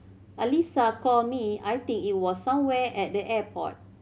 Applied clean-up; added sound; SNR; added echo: none; none; none; none.